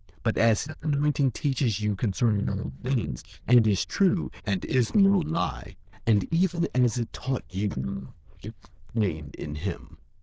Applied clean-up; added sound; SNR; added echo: neural diffusion model UNIVERSE++.